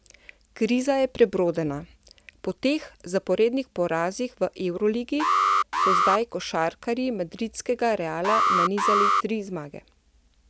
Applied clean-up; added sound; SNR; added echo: none; Alarm; -3 dB; none.